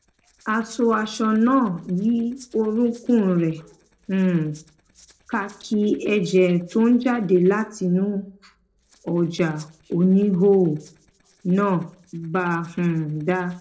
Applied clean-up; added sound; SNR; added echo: neural separator model SepFormer DNS4.